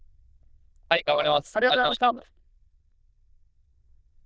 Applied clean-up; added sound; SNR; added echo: neural diffusion model UNIVERSE++.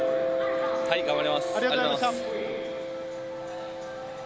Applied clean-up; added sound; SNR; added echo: none; Mallet percussion; -1 dB; none.